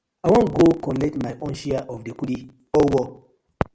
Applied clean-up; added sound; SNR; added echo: none; none; none; none.